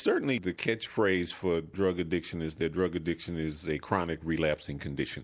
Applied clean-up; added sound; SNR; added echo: none; none; none; none.